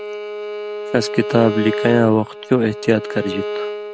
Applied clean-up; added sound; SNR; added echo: none; Bowed string instrument; 7 dB; none.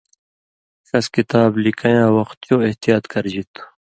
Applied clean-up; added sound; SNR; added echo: none; none; none; none.